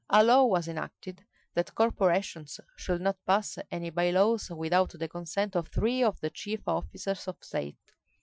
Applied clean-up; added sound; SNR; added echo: classical method Wiener filter.